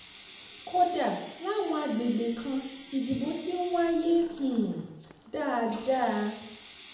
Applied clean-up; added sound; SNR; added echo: none; Water tap, faucet; 11 dB; reverberation time 0.8 s.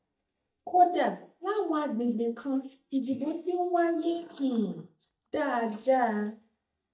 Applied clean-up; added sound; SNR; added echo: neural mask model DeepFilterNet 3.